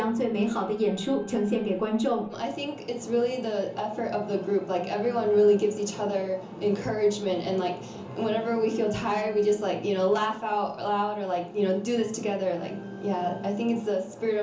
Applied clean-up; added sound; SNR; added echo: none; Organ; 18 dB; reverberation time 0.8 s.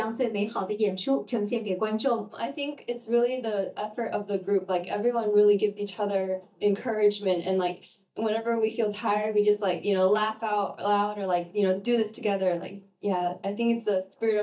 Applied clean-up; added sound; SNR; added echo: neural mask model DeepFilterNet 3.